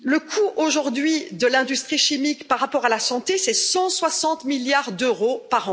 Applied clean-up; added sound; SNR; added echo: none; none; none; none.